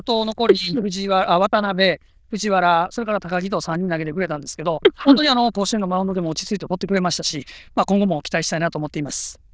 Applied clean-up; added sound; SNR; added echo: neural diffusion model UNIVERSE++.